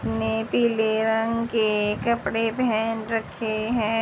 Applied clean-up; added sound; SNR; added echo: none; none; none; none.